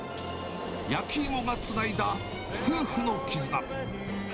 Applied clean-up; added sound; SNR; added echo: none; Subway, metro, underground; 7 dB; none.